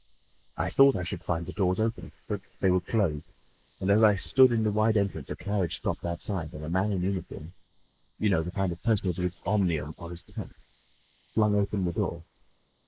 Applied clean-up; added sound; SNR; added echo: neural mask model Resemble Enhance denoiser.